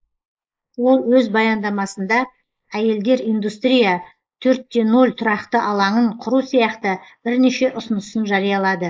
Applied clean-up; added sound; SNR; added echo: neural mask model Resemble Enhance denoiser.